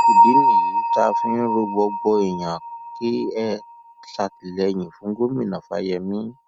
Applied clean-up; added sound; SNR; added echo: none; Bell; -2 dB; none.